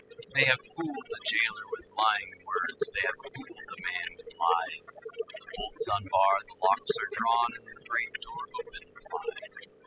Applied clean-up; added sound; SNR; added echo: classical method spectral subtraction.